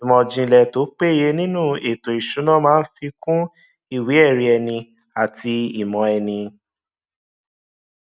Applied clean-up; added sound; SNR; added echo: none; none; none; none.